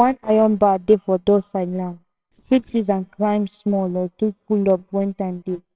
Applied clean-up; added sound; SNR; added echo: neural separator model SepFormer WHAMR!.